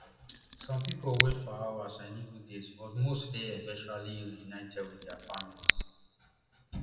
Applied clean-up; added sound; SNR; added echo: none; Scissors; -3 dB; reverberation time 1.2 s.